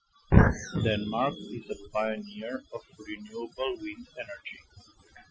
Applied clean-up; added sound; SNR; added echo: classical method Wiener filter.